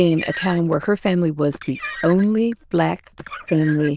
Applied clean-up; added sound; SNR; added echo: neural diffusion model UNIVERSE++.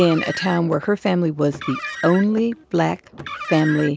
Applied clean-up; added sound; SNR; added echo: none; Car; 12 dB; none.